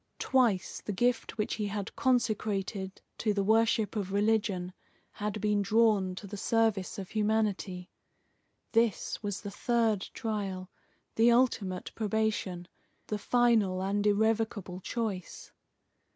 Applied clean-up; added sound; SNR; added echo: none; none; none; none.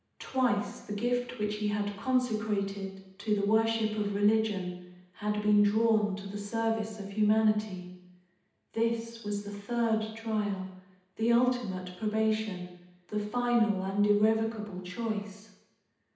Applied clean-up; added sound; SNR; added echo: none; none; none; reverberation time 0.9 s.